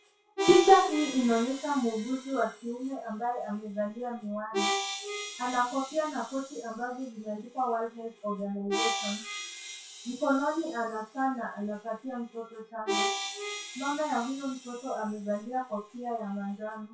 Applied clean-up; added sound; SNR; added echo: classical method WPE with log-MMSE.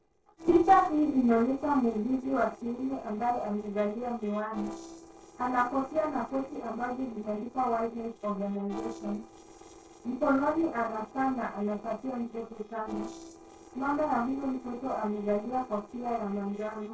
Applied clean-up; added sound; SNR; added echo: neural separator model SepFormer DNS4.